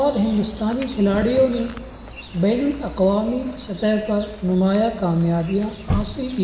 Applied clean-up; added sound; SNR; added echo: none; Chirp, tweet; 12 dB; reverberation time 1.6 s.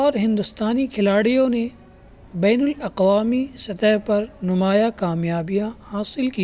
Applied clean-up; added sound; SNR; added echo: none; none; none; none.